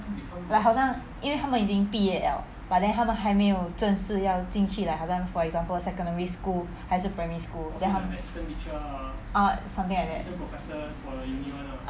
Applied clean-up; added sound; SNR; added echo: none; none; none; none.